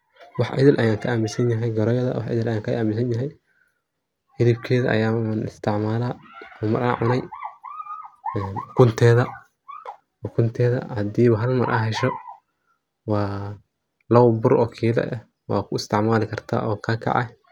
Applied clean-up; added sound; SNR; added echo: none; none; none; none.